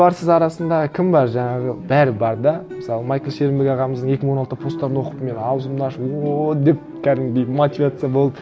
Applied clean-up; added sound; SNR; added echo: none; none; none; none.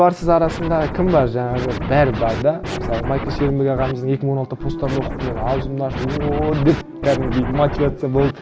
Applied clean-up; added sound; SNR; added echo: none; Scratching (performance technique); 7 dB; none.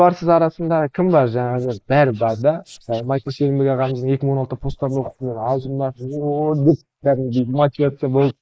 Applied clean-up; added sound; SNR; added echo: neural mask model Resemble Enhance denoiser.